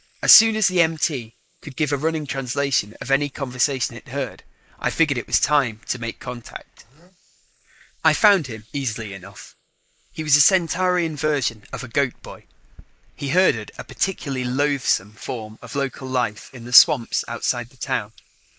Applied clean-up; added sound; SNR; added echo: neural mask model Resemble Enhance denoiser.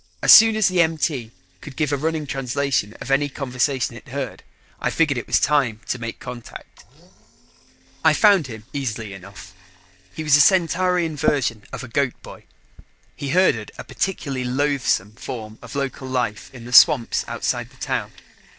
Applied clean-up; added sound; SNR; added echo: neural separator model SepFormer DNS4.